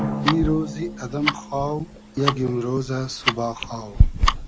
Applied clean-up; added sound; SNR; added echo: none; Drum + Tick-tock; -2 dB; none.